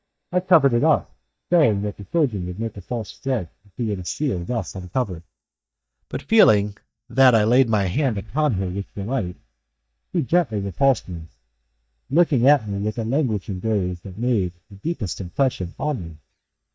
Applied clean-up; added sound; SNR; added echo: neural mask model DeepFilterNet 3.